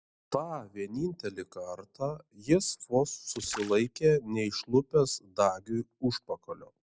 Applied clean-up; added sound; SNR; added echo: none; Splash, splatter; 17 dB; none.